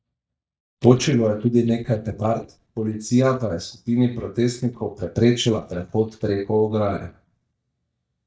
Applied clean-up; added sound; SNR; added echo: neural mask model DeepFilterNet 3.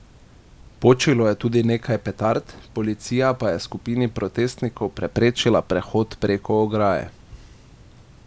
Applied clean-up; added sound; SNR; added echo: none; none; none; none.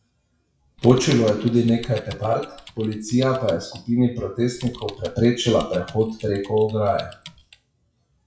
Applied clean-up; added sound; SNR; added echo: classical method WPE with log-MMSE.